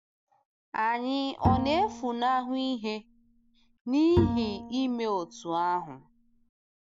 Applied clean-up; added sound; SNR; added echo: none; Bowed string instrument; 5 dB; none.